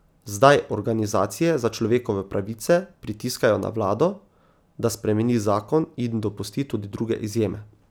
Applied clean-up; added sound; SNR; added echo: none; none; none; none.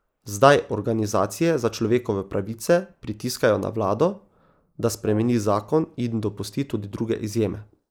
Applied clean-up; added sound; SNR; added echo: neural mask model Resemble Enhance denoiser.